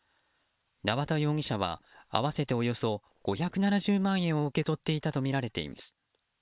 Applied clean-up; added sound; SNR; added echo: neural separator model SepFormer WHAM!.